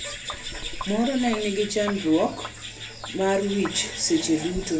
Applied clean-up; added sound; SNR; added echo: none; Sink (filling or washing); 14 dB; reverberation time 0.3 s.